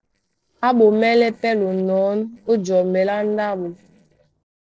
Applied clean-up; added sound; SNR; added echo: neural separator model SepFormer DNS4.